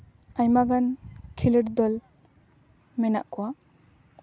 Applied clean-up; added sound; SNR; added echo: none; none; none; none.